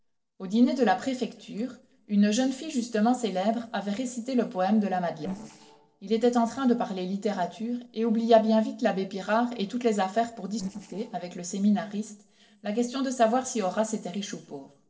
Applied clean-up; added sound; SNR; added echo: neural separator model SepFormer DNS4.